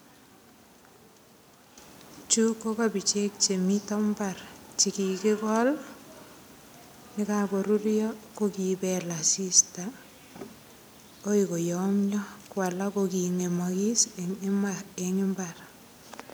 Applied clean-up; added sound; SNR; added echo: none; none; none; none.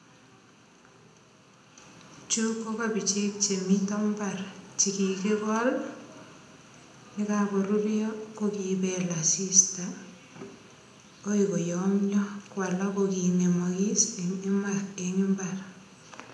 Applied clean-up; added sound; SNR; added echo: none; none; none; reverberation time 0.7 s.